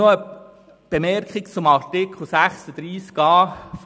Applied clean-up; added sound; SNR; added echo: none; none; none; none.